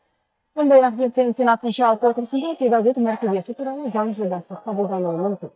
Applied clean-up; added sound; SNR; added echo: neural mask model DeepFilterNet 3.